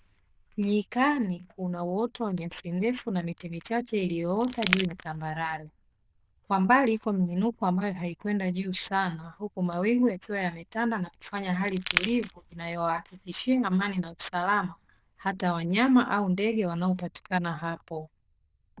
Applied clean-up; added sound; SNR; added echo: neural diffusion model UNIVERSE++.